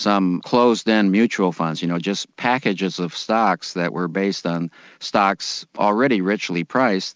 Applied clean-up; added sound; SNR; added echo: none; none; none; none.